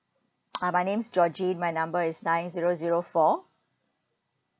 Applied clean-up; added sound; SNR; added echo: none; none; none; none.